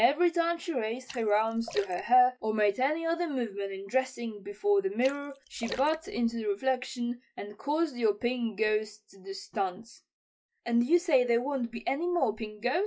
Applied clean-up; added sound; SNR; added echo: classical method log-MMSE.